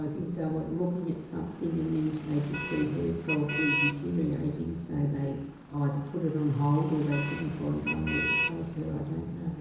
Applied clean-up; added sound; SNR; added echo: none; Motor vehicle (road); 7 dB; reverberation time 1.0 s.